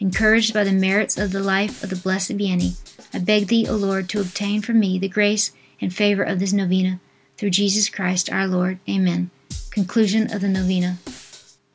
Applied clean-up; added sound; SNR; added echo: none; Drum kit; 17 dB; none.